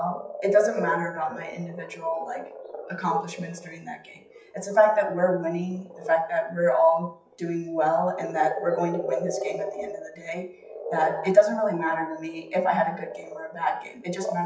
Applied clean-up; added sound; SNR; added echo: classical method WPE with log-MMSE.